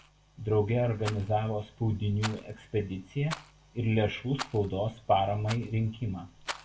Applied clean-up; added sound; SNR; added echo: none; Rattle; 15 dB; reverberation time 0.3 s.